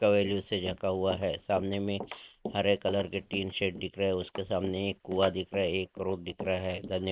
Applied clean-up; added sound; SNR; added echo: neural mask model Resemble Enhance denoiser.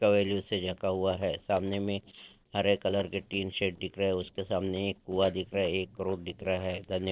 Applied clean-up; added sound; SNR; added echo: neural separator model SepFormer DNS4.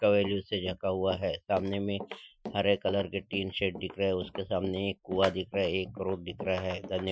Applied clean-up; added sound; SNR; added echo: classical method Wiener filter.